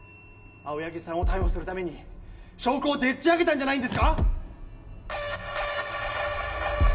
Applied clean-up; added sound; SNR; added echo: none; Car; 14 dB; reverberation time 2.8 s.